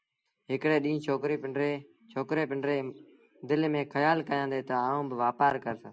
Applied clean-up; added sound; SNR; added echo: none; none; none; none.